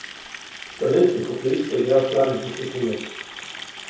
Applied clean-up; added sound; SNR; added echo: none; Water tap, faucet; 14 dB; reverberation time 0.7 s.